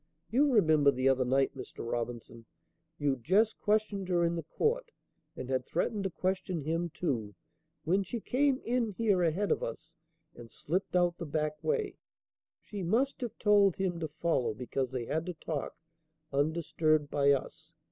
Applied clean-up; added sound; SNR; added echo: none; none; none; none.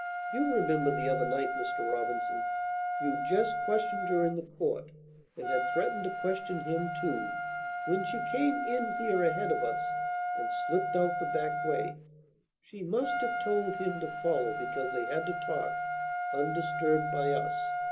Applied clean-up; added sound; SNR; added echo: none; Trumpet; 1 dB; reverberation time 0.2 s.